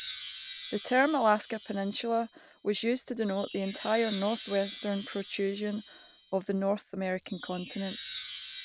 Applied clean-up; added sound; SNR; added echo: none; Wind chime; 0 dB; none.